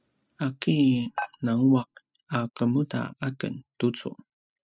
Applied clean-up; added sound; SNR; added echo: classical method spectral subtraction.